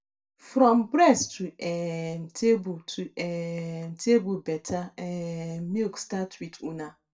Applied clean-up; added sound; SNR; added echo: none; none; none; reverberation time 0.2 s.